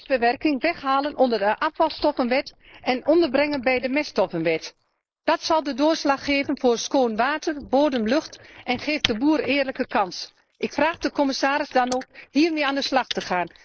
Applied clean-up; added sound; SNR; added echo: neural mask model Resemble Enhance denoiser.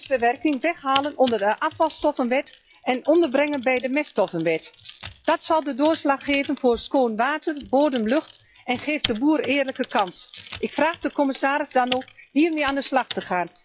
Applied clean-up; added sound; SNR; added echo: classical method log-MMSE.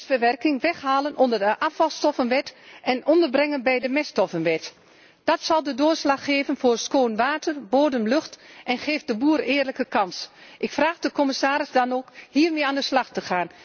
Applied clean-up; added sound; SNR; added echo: none; none; none; none.